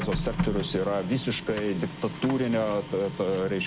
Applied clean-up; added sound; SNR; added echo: none; Printer; 6 dB; none.